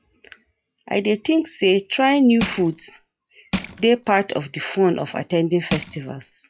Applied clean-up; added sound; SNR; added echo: classical method log-MMSE.